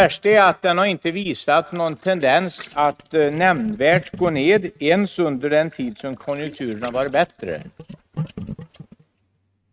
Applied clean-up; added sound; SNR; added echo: neural mask model RNNoise.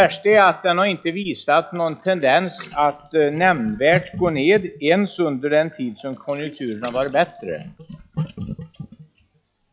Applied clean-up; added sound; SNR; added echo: classical method log-MMSE.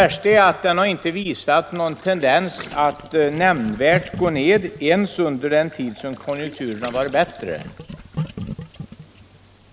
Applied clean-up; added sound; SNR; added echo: none; Gurgling; 15 dB; none.